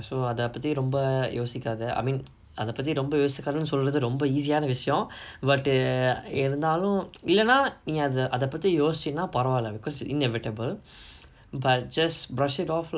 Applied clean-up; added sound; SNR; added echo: none; none; none; none.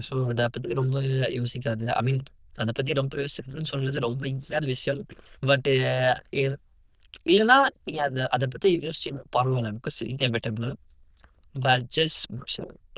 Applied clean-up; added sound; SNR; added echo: neural diffusion model UNIVERSE++.